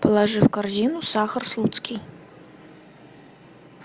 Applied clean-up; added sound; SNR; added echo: none; none; none; none.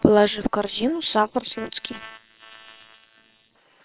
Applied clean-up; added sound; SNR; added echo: neural separator model SepFormer WHAM!.